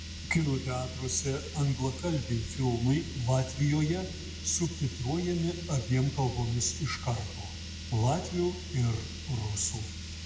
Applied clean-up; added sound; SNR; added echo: none; Car; 9 dB; reverberation time 1.3 s.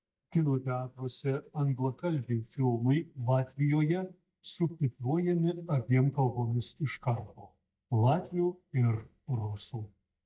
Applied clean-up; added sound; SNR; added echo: neural mask model DeepFilterNet 3.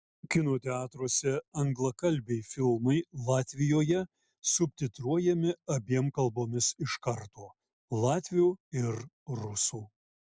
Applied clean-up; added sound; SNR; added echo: none; none; none; none.